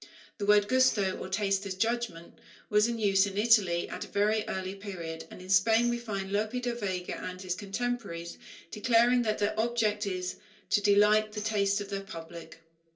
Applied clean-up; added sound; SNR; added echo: neural separator model SepFormer DNS4.